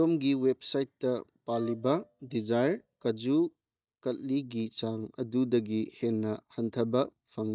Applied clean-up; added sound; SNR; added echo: neural mask model DeepFilterNet 3.